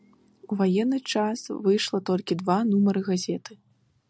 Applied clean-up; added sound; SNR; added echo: none; none; none; none.